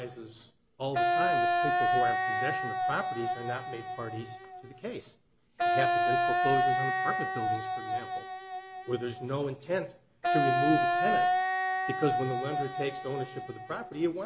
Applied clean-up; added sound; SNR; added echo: none; Wind instrument, woodwind instrument; -5 dB; none.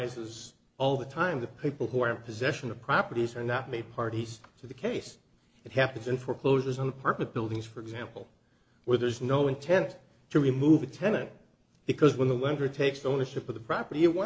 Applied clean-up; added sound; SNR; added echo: none; none; none; none.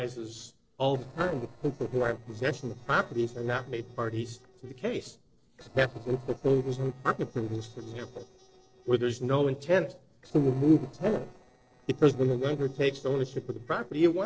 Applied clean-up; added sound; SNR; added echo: neural separator model SepFormer DNS4.